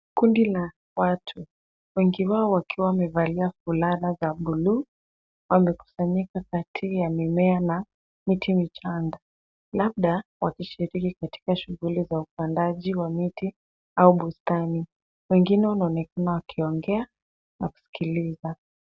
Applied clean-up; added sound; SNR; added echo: none; none; none; none.